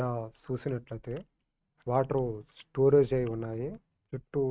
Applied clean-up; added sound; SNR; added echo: neural mask model RNNoise.